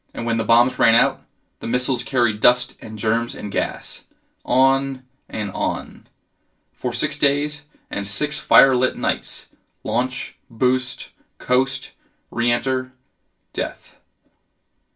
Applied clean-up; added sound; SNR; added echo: none; none; none; reverberation time 0.2 s.